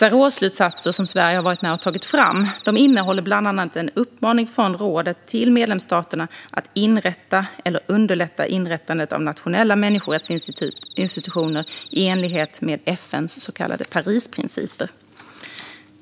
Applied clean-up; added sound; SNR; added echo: none; Cricket; 17 dB; none.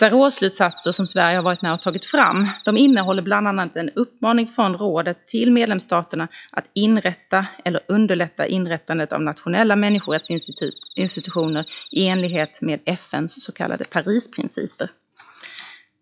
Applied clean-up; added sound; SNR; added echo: classical method log-MMSE.